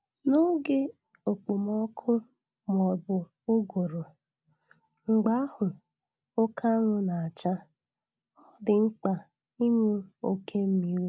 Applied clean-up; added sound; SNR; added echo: none; none; none; none.